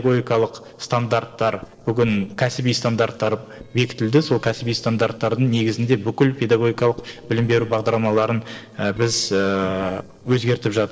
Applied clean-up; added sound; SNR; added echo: neural separator model SepFormer DNS4.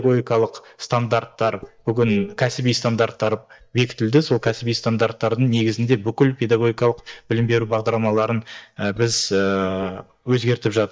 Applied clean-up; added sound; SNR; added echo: neural mask model DeepFilterNet 3.